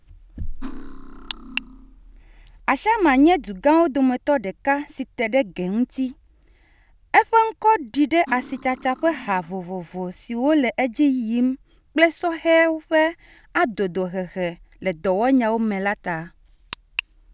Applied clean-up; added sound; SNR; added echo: none; Cutlery, silverware; 20 dB; none.